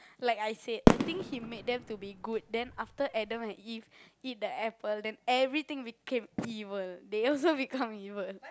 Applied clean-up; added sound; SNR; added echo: none; Fireworks; -3 dB; none.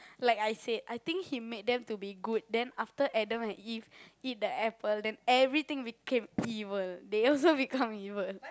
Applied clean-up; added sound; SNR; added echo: none; none; none; none.